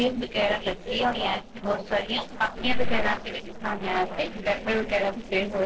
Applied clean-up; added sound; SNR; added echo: neural separator model SepFormer DNS4.